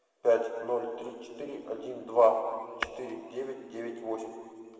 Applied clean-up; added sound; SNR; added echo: none; Tap / Glass; 8 dB; reverberation time 2.6 s.